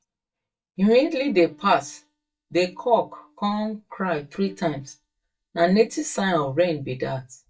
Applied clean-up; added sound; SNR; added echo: neural mask model DeepFilterNet 3.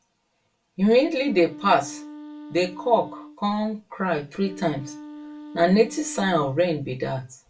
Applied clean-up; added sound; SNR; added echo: none; Wind instrument, woodwind instrument; 17 dB; reverberation time 0.2 s.